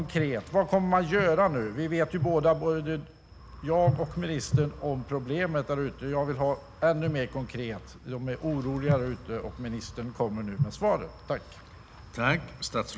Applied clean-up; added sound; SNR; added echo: none; Wind; 19 dB; none.